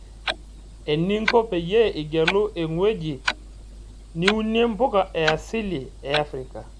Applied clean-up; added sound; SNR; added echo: none; Clock; 8 dB; none.